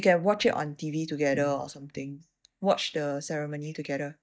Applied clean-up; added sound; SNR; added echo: neural mask model DeepFilterNet 3.